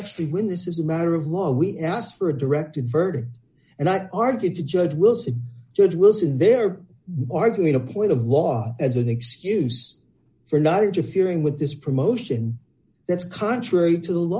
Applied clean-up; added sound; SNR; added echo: none; none; none; none.